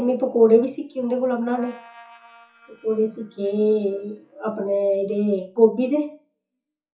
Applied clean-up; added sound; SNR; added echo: classical method WPE with log-MMSE.